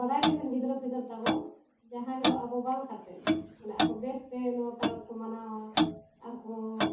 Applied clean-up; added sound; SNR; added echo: none; Clock; -2 dB; reverberation time 0.5 s.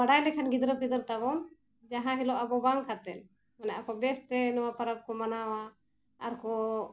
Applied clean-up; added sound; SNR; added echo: none; none; none; none.